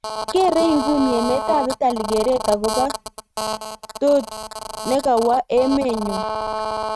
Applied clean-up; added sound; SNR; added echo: neural mask model RNNoise.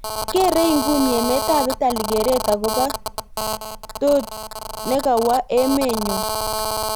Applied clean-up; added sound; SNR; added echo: none; Telephone; 5 dB; none.